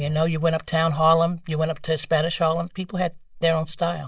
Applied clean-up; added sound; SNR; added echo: none; none; none; none.